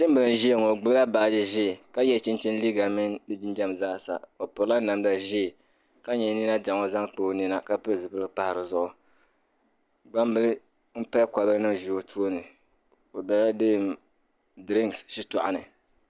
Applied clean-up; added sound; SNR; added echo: none; none; none; none.